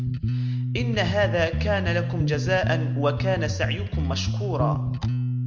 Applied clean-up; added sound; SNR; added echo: none; Bass guitar; -2 dB; none.